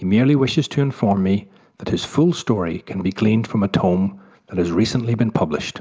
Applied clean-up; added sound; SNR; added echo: none; none; none; none.